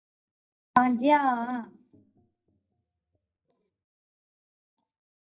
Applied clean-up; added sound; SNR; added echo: neural mask model DeepFilterNet 3.